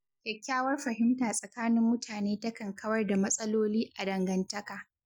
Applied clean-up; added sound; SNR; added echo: none; none; none; none.